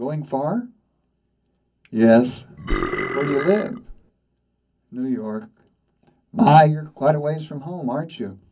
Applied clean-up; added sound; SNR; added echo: none; Burping, eructation; 5 dB; reverberation time 0.3 s.